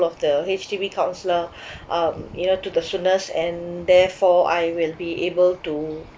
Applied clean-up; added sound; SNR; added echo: none; none; none; none.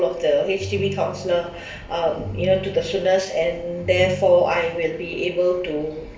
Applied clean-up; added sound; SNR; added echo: none; Ringtone; 12 dB; reverberation time 0.7 s.